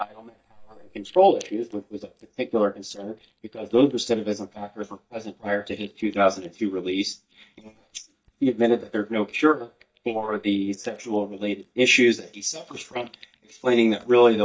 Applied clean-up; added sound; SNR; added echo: neural mask model DeepFilterNet 3.